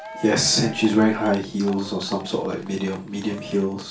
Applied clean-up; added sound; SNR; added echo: none; Cheering; 16 dB; reverberation time 0.3 s.